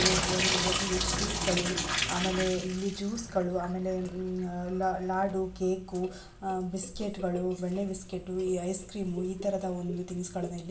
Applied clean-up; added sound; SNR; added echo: none; Drip / Sink (filling or washing); 3 dB; reverberation time 0.4 s.